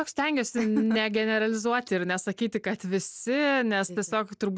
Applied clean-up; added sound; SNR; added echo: none; none; none; none.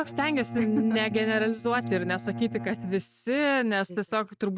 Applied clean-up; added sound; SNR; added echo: neural mask model RNNoise.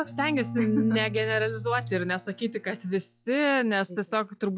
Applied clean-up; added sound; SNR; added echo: classical method log-MMSE.